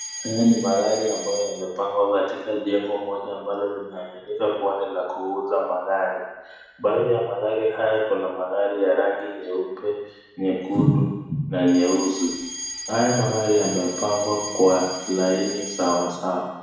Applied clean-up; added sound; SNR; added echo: none; Alarm; 14 dB; reverberation time 1.1 s.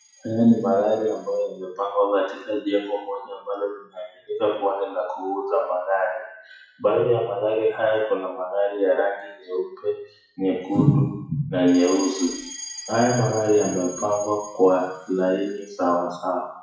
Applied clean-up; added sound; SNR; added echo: classical method WPE with log-MMSE.